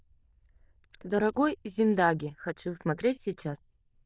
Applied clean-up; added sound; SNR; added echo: neural diffusion model UNIVERSE++.